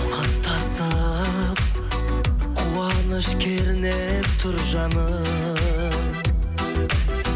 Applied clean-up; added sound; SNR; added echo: none; none; none; none.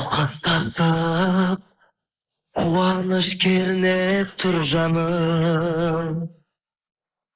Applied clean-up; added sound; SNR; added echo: neural mask model Resemble Enhance denoiser.